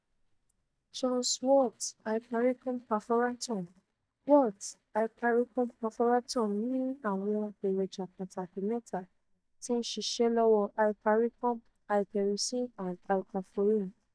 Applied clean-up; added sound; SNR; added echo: neural mask model DeepFilterNet 3.